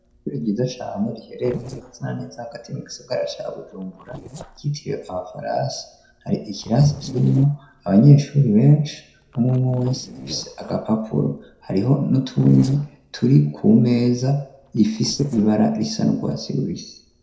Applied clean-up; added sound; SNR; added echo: neural separator model SepFormer DNS4.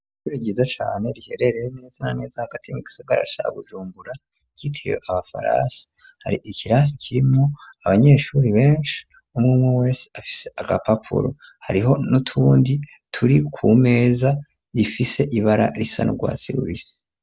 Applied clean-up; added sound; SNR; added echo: none; none; none; none.